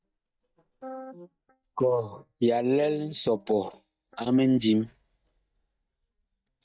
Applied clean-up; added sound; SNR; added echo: neural mask model DeepFilterNet 3.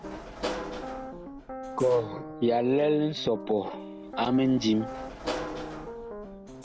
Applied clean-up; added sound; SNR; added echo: none; Piano + Sliding door / Slam; 9 dB; none.